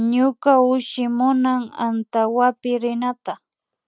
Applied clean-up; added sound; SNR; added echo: none; none; none; none.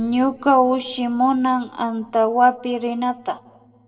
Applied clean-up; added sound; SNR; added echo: neural separator model SepFormer DNS4.